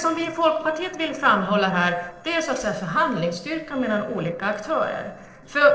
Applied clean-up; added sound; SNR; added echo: neural separator model SepFormer DNS4.